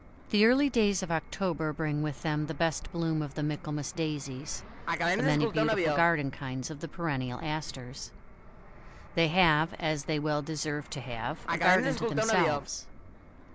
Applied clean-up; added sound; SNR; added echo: none; Fixed-wing aircraft, airplane; 6 dB; none.